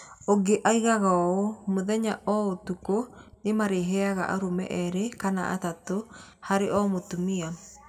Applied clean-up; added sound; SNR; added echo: none; none; none; reverberation time 0.9 s.